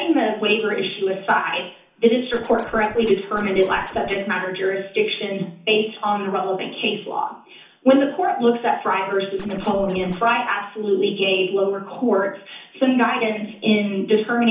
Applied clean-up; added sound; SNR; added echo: none; Scratching (performance technique); 17 dB; reverberation time 0.6 s.